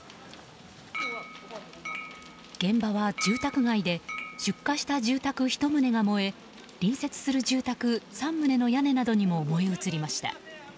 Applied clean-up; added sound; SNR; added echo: none; Chink, clink; 12 dB; none.